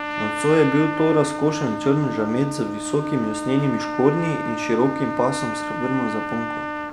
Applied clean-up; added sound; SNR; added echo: none; Trumpet; 5 dB; none.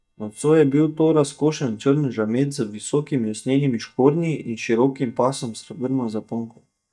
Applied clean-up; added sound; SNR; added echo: neural mask model DeepFilterNet 3.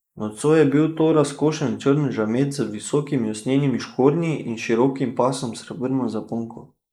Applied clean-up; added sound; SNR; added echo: neural mask model Resemble Enhance denoiser.